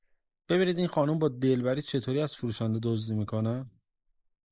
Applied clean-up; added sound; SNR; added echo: neural mask model Resemble Enhance denoiser.